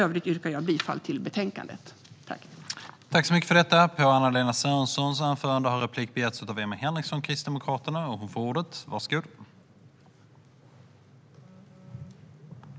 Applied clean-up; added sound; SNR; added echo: none; none; none; none.